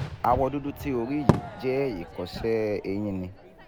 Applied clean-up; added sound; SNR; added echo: none; Fireworks; 4 dB; none.